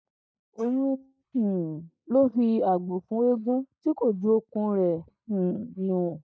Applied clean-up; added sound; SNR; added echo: neural mask model DeepFilterNet 3.